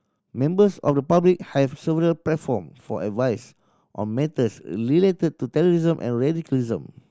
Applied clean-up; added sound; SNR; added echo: none; none; none; none.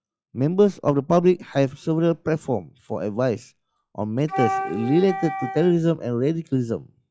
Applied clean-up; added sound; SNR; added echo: classical method log-MMSE.